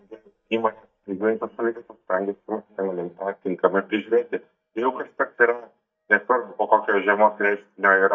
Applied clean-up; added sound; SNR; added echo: neural mask model DeepFilterNet 3.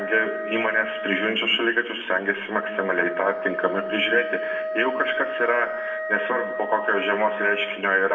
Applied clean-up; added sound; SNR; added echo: none; Wind instrument, woodwind instrument; 7 dB; reverberation time 1.2 s.